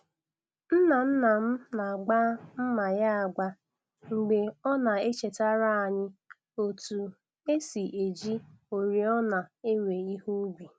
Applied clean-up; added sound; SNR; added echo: none; none; none; none.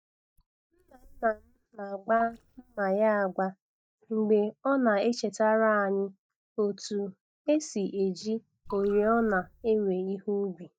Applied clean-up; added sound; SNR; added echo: neural mask model DeepFilterNet 3.